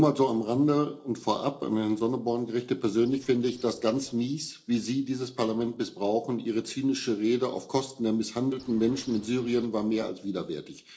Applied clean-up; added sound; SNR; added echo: neural separator model SepFormer DNS4.